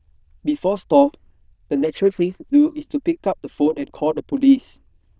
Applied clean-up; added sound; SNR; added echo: neural diffusion model UNIVERSE++.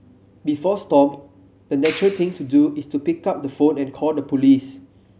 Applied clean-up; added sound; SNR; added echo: none; Clapping; 13 dB; none.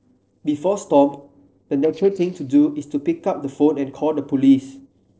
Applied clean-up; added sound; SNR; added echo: neural separator model SepFormer DNS4.